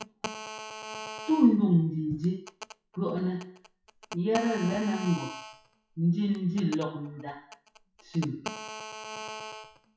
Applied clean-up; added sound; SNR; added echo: classical method WPE with log-MMSE.